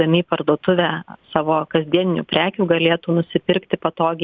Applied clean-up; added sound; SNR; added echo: none; none; none; none.